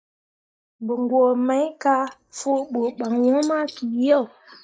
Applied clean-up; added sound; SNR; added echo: neural mask model Resemble Enhance denoiser.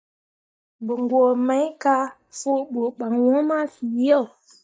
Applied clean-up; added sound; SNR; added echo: neural mask model DeepFilterNet 3.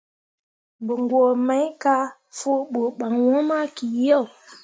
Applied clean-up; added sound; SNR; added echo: none; none; none; none.